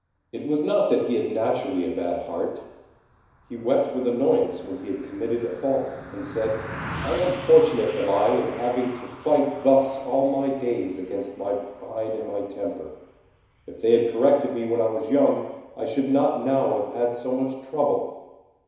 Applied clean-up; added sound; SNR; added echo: none; Car passing by; 18 dB; reverberation time 1.0 s.